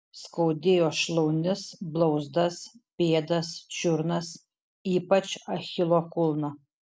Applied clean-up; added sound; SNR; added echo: none; none; none; none.